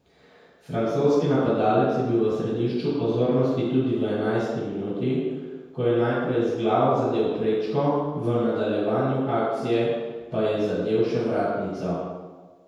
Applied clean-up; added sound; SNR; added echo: none; none; none; reverberation time 1.2 s.